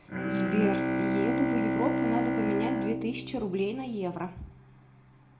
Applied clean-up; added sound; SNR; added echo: none; Bowed string instrument; -2 dB; reverberation time 0.4 s.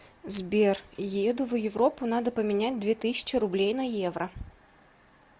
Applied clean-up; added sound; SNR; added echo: none; none; none; none.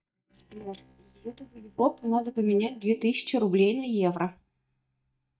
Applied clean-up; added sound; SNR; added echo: neural mask model DeepFilterNet 3.